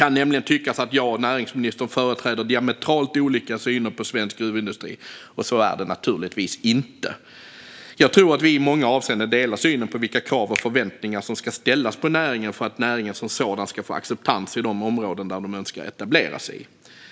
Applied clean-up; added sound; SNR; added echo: none; Finger snapping; 15 dB; none.